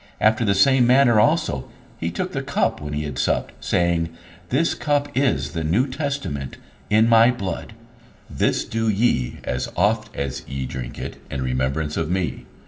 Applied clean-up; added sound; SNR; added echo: none; none; none; reverberation time 0.7 s.